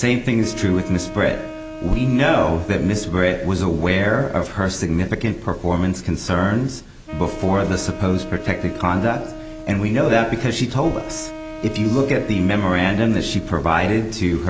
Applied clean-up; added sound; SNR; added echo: none; Wind instrument, woodwind instrument; 14 dB; none.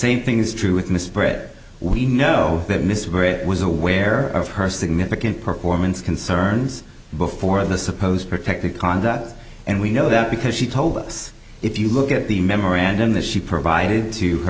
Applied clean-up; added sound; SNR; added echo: none; none; none; none.